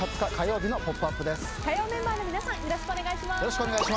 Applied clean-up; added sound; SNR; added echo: none; Drip; 11 dB; none.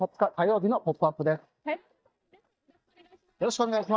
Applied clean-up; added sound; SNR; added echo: neural mask model DeepFilterNet 3.